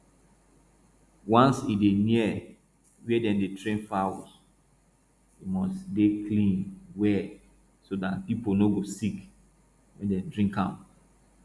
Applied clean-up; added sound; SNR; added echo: none; none; none; none.